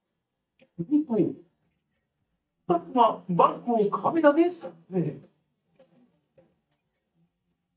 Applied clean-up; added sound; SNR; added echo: neural mask model DeepFilterNet 3.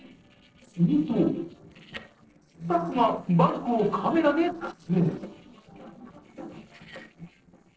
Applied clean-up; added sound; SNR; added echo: neural separator model SepFormer DNS4.